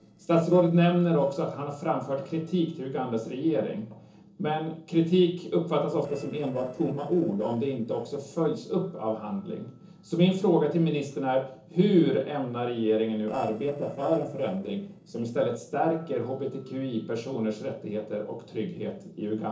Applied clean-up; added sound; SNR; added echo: neural separator model SepFormer DNS4.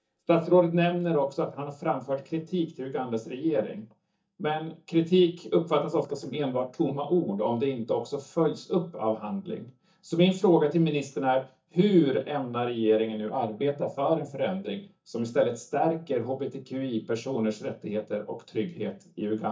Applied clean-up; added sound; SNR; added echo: neural mask model DeepFilterNet 3.